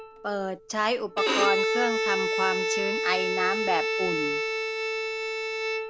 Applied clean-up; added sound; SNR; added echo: none; Bowed string instrument; -3 dB; none.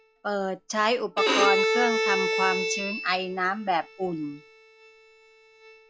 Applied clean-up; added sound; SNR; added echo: classical method log-MMSE.